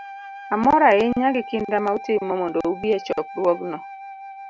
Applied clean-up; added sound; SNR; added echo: none; Wind instrument, woodwind instrument; 14 dB; none.